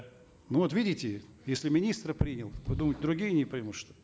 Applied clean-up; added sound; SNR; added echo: none; none; none; none.